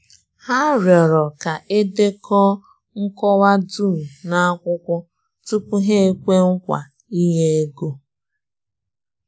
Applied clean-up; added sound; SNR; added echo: none; none; none; none.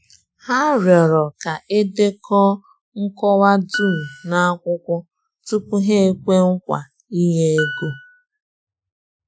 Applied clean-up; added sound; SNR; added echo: classical method Wiener filter.